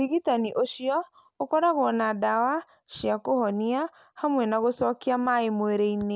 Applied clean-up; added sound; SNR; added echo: none; none; none; none.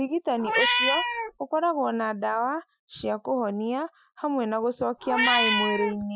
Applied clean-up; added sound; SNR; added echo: classical method Wiener filter.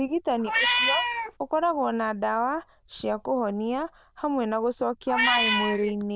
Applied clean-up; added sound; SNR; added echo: neural diffusion model UNIVERSE++.